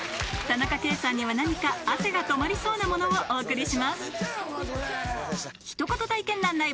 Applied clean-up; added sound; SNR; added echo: none; none; none; none.